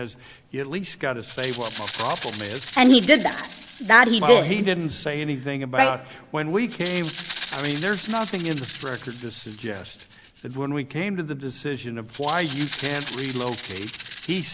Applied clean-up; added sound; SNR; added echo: none; Rattle (instrument); 15 dB; none.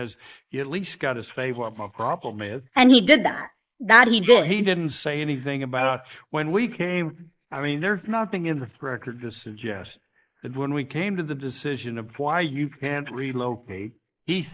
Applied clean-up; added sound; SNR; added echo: neural mask model Resemble Enhance denoiser.